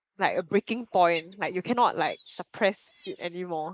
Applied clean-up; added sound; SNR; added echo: neural mask model Resemble Enhance denoiser.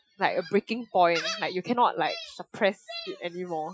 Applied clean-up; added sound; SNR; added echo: classical method Wiener filter.